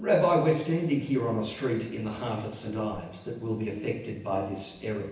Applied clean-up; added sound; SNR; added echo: none; Bird; 17 dB; reverberation time 0.9 s.